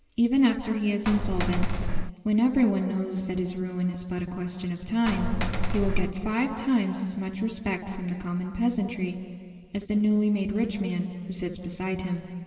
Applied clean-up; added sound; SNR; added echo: none; Coin (dropping); -2 dB; reverberation time 2.5 s.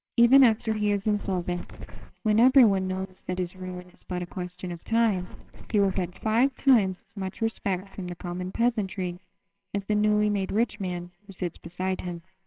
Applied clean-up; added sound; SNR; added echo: neural separator model SepFormer WHAMR!.